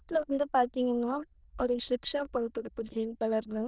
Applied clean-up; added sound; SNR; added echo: neural diffusion model UNIVERSE++.